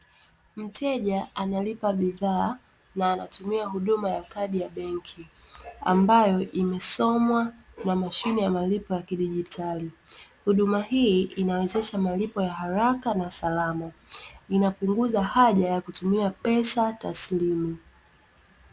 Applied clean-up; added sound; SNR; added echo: none; none; none; none.